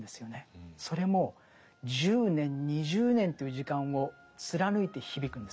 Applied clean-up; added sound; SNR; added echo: none; none; none; none.